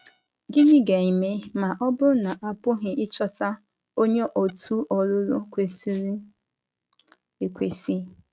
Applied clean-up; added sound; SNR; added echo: neural mask model RNNoise.